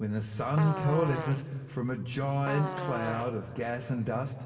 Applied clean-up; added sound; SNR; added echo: none; Fart; 9 dB; reverberation time 2.6 s.